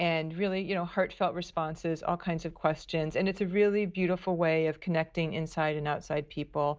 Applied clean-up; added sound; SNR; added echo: none; none; none; none.